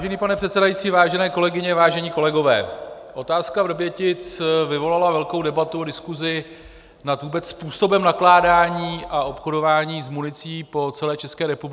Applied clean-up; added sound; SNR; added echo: none; none; none; none.